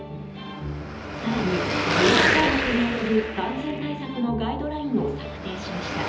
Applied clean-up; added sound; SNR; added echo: none; Car passing by / Traffic noise, roadway noise / Engine; 1 dB; reverberation time 1.2 s.